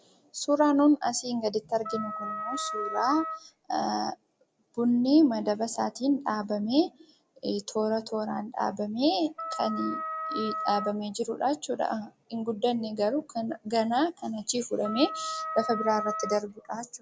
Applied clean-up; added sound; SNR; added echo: none; Wind instrument, woodwind instrument; 6 dB; none.